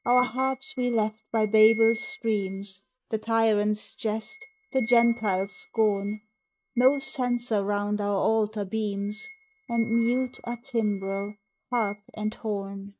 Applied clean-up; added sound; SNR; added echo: neural mask model RNNoise.